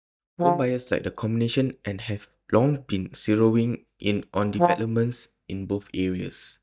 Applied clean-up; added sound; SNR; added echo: neural mask model DeepFilterNet 3.